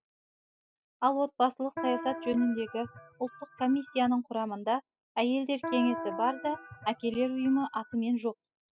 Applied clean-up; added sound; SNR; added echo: classical method spectral subtraction.